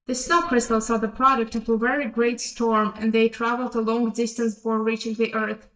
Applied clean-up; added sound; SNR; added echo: neural mask model DeepFilterNet 3.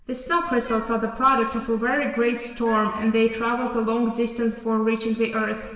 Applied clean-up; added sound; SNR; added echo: neural separator model SepFormer DNS4.